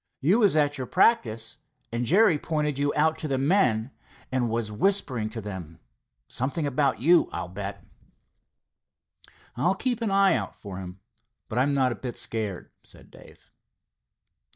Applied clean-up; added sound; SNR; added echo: neural mask model DeepFilterNet 3.